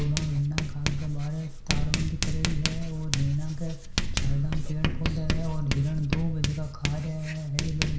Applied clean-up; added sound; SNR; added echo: none; Writing; -1 dB; reverberation time 0.5 s.